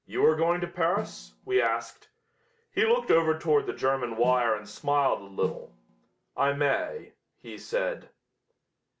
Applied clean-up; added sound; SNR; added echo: none; Snare drum; 16 dB; none.